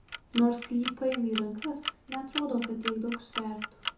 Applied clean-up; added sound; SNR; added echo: none; Clock; 2 dB; reverberation time 0.7 s.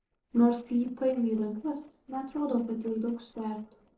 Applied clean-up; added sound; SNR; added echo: neural separator model SepFormer DNS4.